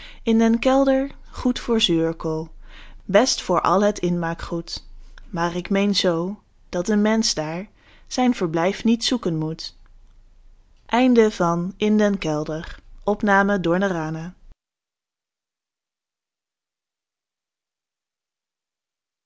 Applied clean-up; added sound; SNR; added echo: none; none; none; none.